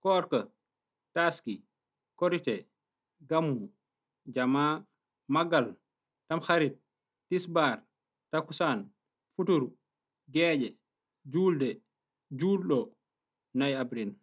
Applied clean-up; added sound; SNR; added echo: none; none; none; none.